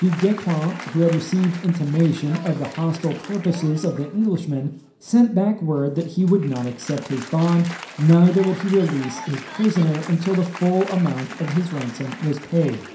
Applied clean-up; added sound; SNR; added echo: none; Applause; 17 dB; reverberation time 0.5 s.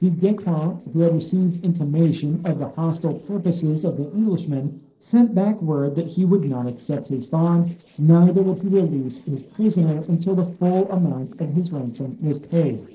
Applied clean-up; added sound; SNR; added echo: neural separator model SepFormer DNS4.